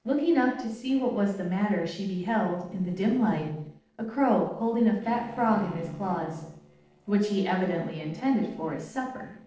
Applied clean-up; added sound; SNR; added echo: neural separator model SepFormer DNS4.